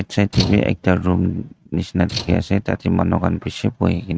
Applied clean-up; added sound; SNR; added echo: neural mask model RNNoise.